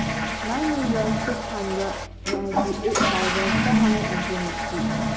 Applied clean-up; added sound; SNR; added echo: none; Toilet flush / Water; -4 dB; none.